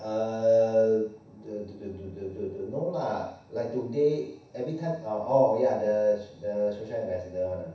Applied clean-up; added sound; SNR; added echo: none; none; none; reverberation time 0.7 s.